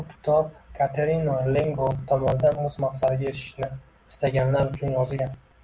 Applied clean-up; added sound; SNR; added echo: none; none; none; none.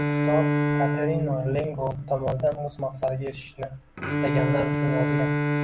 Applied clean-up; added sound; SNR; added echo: none; Bowed string instrument; -2 dB; none.